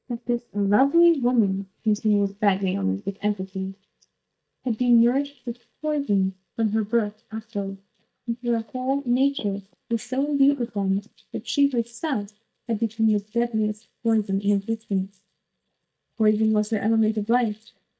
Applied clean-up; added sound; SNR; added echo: neural mask model DeepFilterNet 3.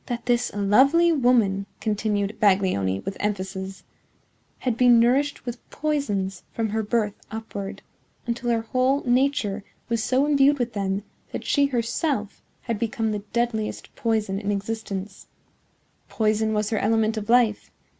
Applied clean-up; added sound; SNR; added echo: none; none; none; none.